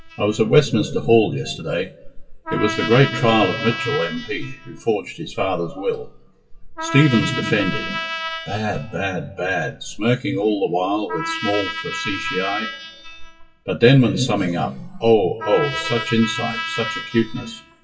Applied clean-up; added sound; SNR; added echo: classical method WPE with log-MMSE.